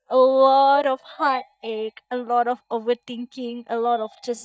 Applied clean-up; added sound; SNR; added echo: neural mask model DeepFilterNet 3.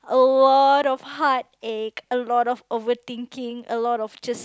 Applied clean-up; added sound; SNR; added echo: none; none; none; none.